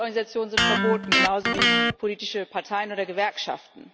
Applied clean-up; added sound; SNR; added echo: none; Electric guitar; -4 dB; none.